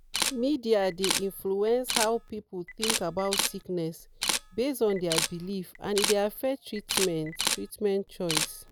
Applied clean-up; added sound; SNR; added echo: none; Camera; 4 dB; none.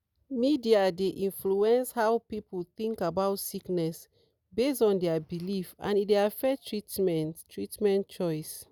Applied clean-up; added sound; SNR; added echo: none; none; none; none.